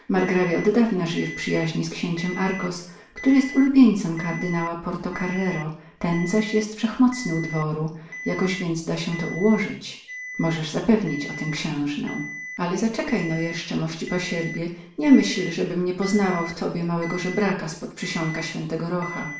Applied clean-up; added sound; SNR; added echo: none; Alarm; 14 dB; reverberation time 0.6 s.